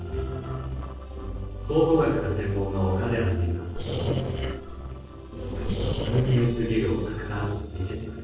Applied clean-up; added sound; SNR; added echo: neural separator model SepFormer DNS4.